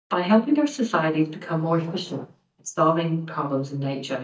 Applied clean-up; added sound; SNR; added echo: neural mask model DeepFilterNet 3.